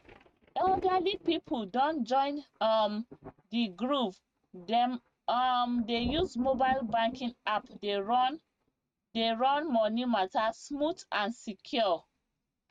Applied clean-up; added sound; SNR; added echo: neural mask model RNNoise.